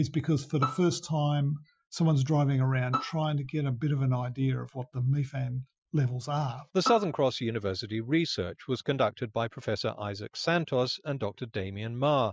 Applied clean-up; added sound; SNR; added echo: classical method Wiener filter.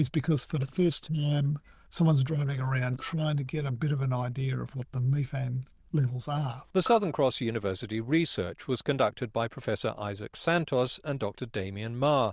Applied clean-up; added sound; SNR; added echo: neural diffusion model UNIVERSE++.